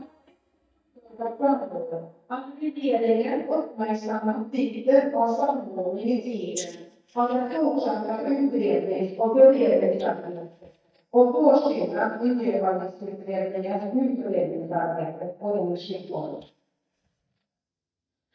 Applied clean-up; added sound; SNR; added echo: neural mask model DeepFilterNet 3.